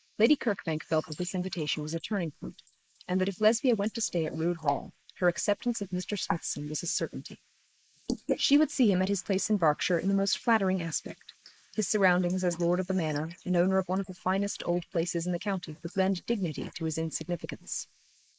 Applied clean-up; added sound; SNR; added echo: neural mask model Resemble Enhance denoiser.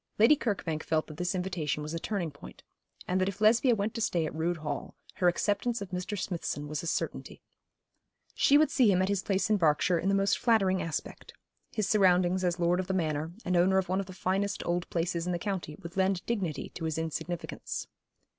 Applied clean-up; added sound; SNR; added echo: none; none; none; none.